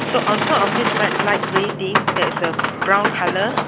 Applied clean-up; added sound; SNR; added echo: none; Boat, Water vehicle; -1 dB; none.